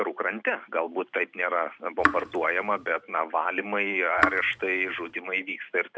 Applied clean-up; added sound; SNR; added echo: none; Raindrop / Drip; 2 dB; none.